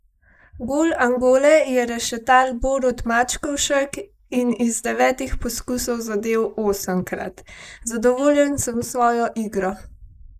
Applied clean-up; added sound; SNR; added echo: neural mask model Resemble Enhance denoiser.